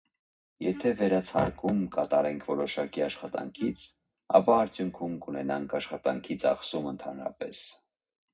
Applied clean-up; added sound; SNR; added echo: none; Wind instrument, woodwind instrument; 18 dB; reverberation time 0.4 s.